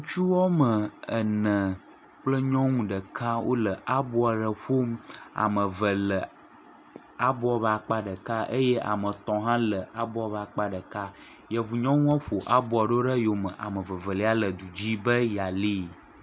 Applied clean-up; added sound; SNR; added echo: none; none; none; none.